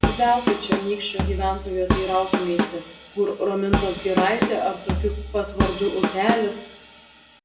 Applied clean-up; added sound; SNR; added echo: none; Drum kit; 1 dB; reverberation time 0.7 s.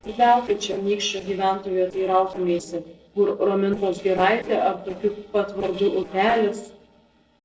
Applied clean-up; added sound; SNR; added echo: neural separator model SepFormer DNS4.